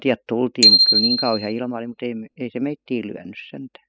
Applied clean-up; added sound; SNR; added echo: classical method spectral subtraction.